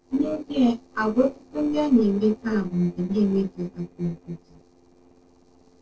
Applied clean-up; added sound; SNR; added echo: neural separator model SepFormer DNS4.